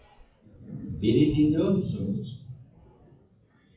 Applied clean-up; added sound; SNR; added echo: classical method WPE with log-MMSE.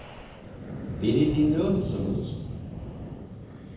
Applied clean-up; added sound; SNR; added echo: none; Wind; 6 dB; reverberation time 0.8 s.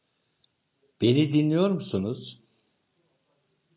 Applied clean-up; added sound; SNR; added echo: none; none; none; none.